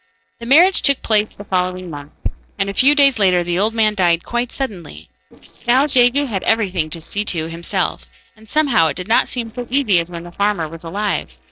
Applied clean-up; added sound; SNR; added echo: neural separator model SepFormer DNS4.